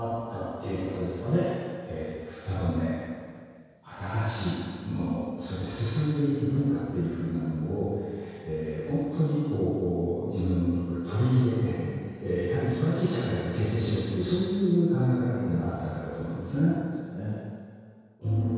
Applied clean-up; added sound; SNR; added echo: none; none; none; reverberation time 2.0 s.